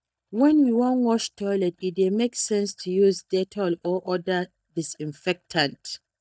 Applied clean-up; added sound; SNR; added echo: neural mask model DeepFilterNet 3.